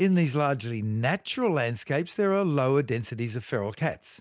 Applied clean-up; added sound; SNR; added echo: none; none; none; none.